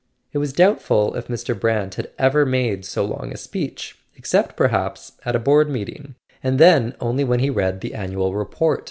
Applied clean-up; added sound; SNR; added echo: none; none; none; none.